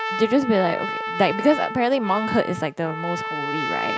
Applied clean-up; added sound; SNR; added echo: none; Trumpet; 6 dB; none.